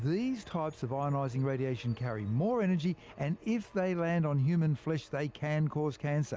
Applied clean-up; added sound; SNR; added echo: none; none; none; none.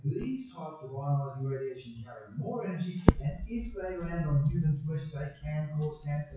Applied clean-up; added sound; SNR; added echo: classical method WPE with log-MMSE.